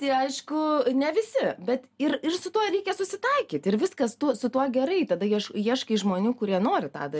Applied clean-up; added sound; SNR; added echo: none; none; none; none.